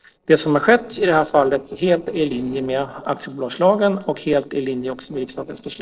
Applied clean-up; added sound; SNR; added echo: neural separator model SepFormer DNS4.